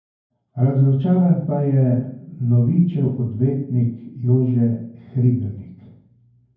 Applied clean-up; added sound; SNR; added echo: none; none; none; reverberation time 0.9 s.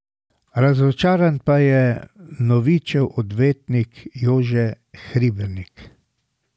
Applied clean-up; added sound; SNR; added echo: none; none; none; none.